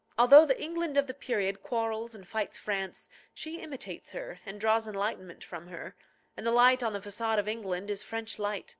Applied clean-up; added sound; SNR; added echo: none; none; none; none.